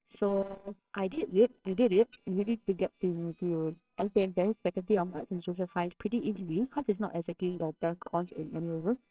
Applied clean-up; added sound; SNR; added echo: neural separator model SepFormer WHAMR!.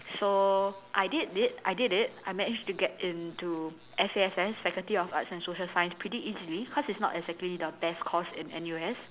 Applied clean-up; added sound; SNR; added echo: none; none; none; none.